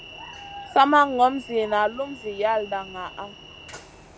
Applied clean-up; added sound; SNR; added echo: none; Train; 19 dB; none.